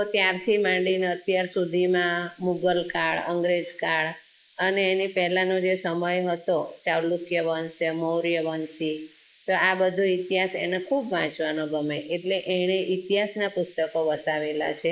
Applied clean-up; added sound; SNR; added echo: neural mask model Resemble Enhance denoiser.